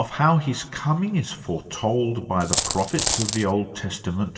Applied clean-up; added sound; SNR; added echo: none; Coin (dropping); 2 dB; reverberation time 2.7 s.